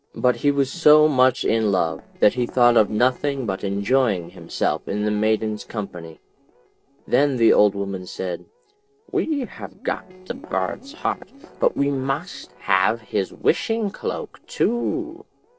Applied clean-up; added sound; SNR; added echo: neural separator model SepFormer DNS4.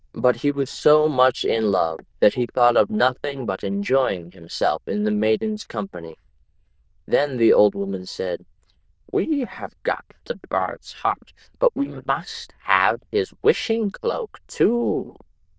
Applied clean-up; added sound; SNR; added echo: neural diffusion model UNIVERSE++.